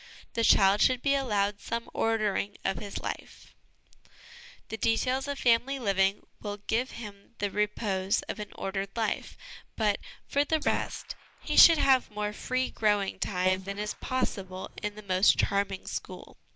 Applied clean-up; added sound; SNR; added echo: neural mask model Resemble Enhance denoiser.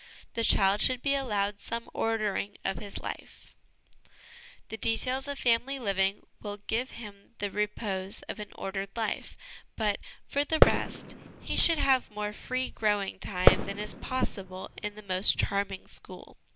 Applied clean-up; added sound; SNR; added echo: none; Fireworks; -1 dB; none.